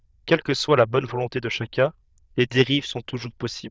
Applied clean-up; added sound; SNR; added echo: neural diffusion model UNIVERSE++.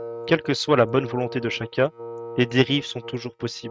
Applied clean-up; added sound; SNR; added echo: neural mask model RNNoise.